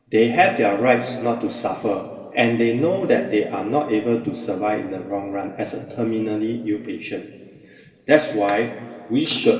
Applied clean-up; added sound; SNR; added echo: none; none; none; reverberation time 2.4 s.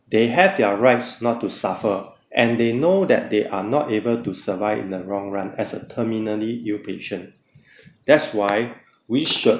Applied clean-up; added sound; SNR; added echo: none; none; none; none.